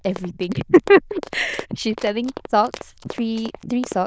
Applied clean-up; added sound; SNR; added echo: neural diffusion model UNIVERSE++.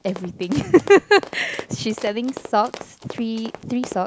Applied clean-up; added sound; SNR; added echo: none; Run; 16 dB; none.